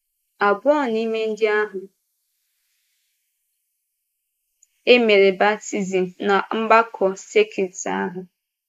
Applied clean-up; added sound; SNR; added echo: neural mask model Resemble Enhance denoiser.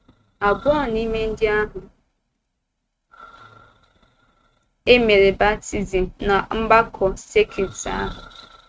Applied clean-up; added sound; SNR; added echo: neural mask model RNNoise.